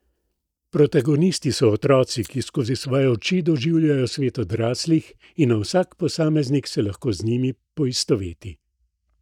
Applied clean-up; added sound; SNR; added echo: neural mask model DeepFilterNet 3.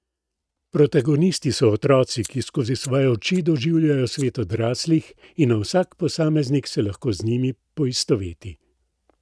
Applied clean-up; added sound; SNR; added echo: neural mask model RNNoise.